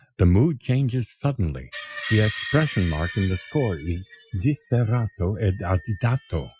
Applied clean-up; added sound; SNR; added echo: classical method Wiener filter.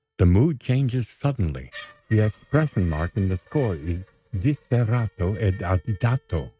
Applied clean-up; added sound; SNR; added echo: neural mask model RNNoise.